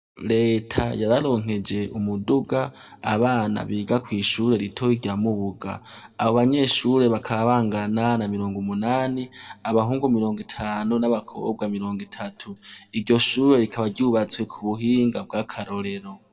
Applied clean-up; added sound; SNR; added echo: none; none; none; reverberation time 0.7 s.